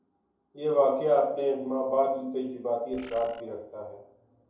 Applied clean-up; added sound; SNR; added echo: none; Bird; 20 dB; reverberation time 2.7 s.